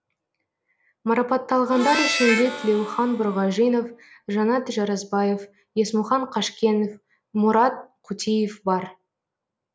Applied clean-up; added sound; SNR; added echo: none; Harmonica; 6 dB; none.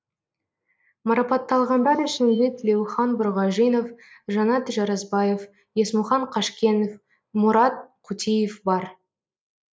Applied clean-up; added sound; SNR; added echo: neural mask model Resemble Enhance denoiser.